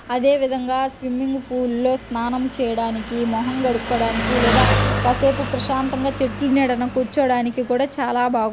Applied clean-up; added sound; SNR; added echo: none; Engine; 6 dB; none.